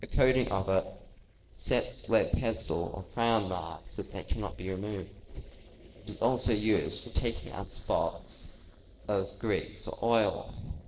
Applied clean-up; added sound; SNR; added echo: neural separator model SepFormer DNS4.